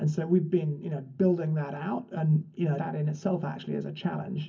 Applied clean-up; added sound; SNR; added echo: none; none; none; reverberation time 0.3 s.